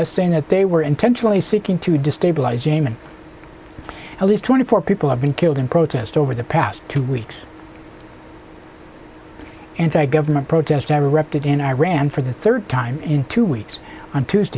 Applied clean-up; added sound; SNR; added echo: none; none; none; none.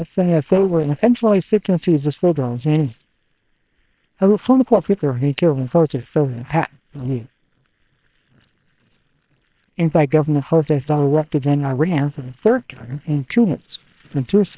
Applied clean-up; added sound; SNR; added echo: neural separator model SepFormer WHAM!.